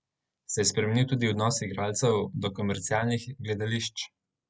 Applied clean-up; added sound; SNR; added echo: none; none; none; none.